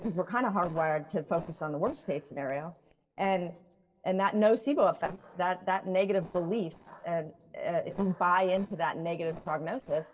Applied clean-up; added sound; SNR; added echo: neural separator model SepFormer DNS4.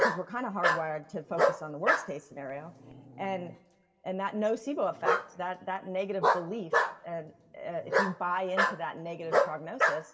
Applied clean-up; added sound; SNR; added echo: none; Bark; -3 dB; reverberation time 1.4 s.